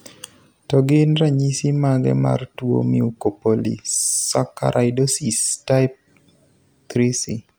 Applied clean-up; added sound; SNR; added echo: none; none; none; none.